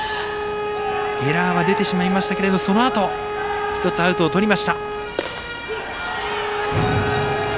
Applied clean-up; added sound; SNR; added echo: none; Bowed string instrument; 5 dB; none.